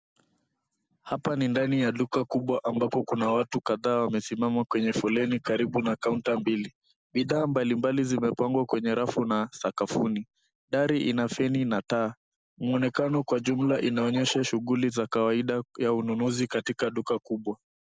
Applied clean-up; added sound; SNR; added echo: none; none; none; none.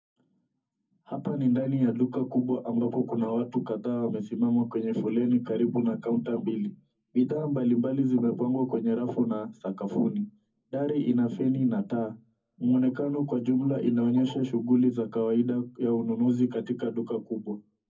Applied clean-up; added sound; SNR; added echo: none; none; none; reverberation time 0.3 s.